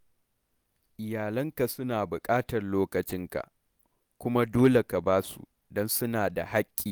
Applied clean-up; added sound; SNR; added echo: none; none; none; none.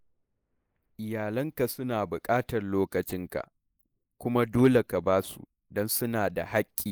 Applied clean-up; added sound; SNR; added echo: neural mask model Resemble Enhance denoiser.